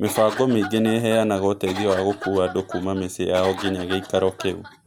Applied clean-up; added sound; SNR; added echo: none; Cough; 12 dB; none.